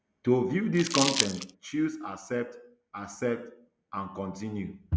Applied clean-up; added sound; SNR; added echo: none; Crumpling, crinkling; 0 dB; none.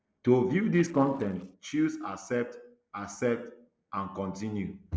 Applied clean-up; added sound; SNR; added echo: neural separator model SepFormer DNS4.